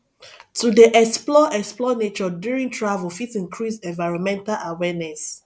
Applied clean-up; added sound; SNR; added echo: none; none; none; none.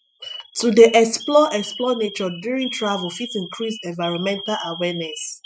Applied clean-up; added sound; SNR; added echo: classical method spectral subtraction.